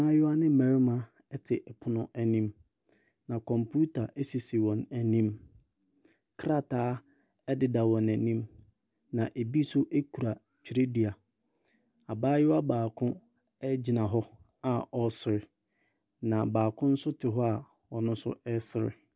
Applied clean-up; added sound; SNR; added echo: none; none; none; none.